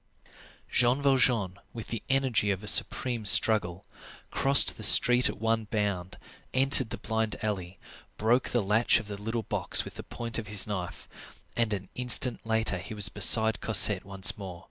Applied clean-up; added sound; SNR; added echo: none; none; none; none.